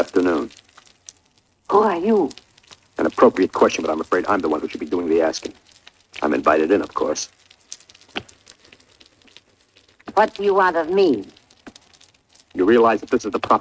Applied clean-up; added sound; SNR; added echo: neural mask model RNNoise.